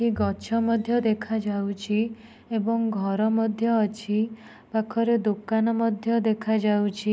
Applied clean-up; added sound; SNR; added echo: none; Bowed string instrument; 18 dB; none.